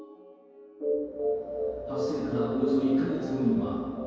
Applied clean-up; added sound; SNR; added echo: none; none; none; reverberation time 2.2 s.